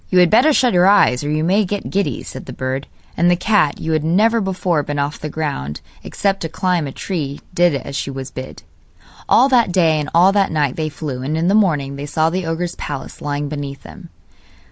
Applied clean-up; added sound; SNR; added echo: none; none; none; none.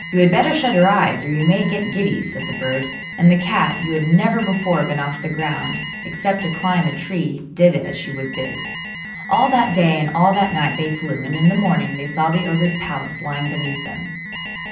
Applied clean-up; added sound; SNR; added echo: none; Alarm; 10 dB; reverberation time 0.6 s.